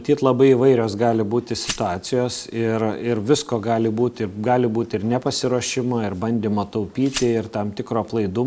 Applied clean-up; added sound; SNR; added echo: none; Glass; 17 dB; none.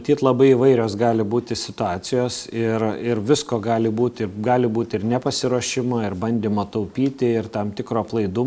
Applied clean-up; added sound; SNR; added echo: none; none; none; none.